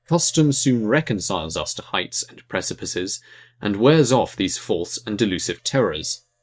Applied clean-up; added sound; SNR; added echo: neural mask model DeepFilterNet 3.